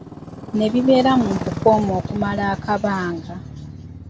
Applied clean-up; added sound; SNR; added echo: none; Motorcycle; 9 dB; none.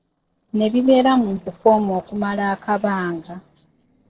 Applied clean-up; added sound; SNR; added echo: neural separator model SepFormer DNS4.